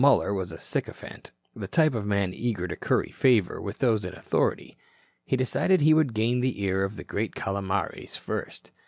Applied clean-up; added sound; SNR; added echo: none; none; none; none.